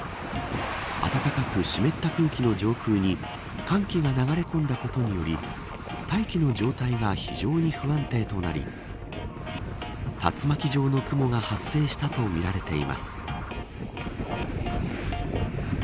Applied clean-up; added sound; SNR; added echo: none; none; none; none.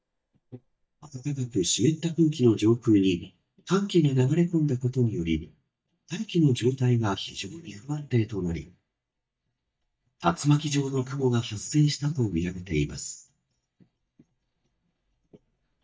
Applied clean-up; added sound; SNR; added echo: neural mask model DeepFilterNet 3.